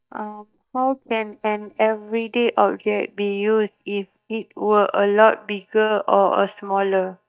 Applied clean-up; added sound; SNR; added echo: neural mask model DeepFilterNet 3.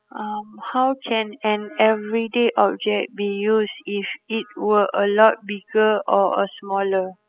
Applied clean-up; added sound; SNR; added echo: classical method spectral subtraction.